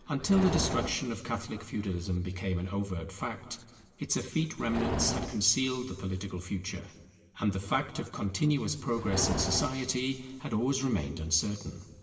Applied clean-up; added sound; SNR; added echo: none; Livestock, farm animals, working animals; 9 dB; reverberation time 2.0 s.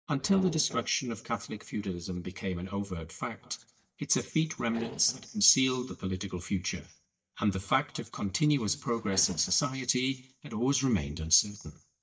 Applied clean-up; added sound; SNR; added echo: neural mask model DeepFilterNet 3.